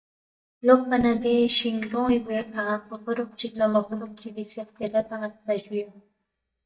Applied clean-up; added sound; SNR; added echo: neural mask model DeepFilterNet 3.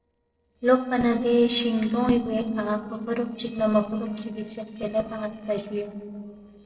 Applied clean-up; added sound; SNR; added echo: neural separator model SepFormer DNS4.